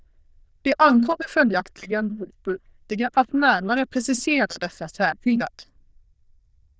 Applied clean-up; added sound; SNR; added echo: neural diffusion model UNIVERSE++.